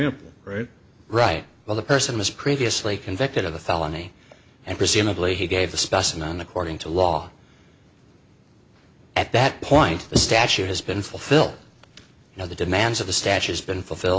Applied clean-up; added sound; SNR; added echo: none; none; none; none.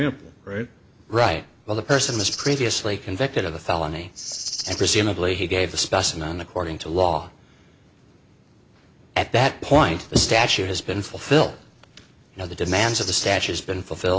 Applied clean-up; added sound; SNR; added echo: none; Rattle (instrument); 9 dB; none.